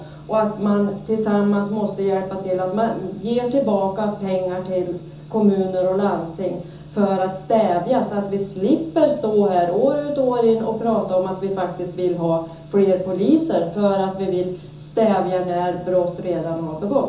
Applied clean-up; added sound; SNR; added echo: none; none; none; reverberation time 0.6 s.